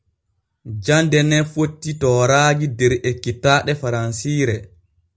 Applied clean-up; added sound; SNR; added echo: none; none; none; none.